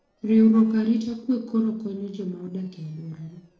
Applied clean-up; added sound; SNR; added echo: neural separator model SepFormer DNS4.